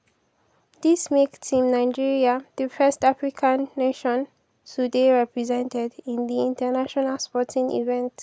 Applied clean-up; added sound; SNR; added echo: none; none; none; none.